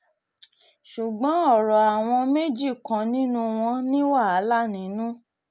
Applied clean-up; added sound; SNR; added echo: none; none; none; none.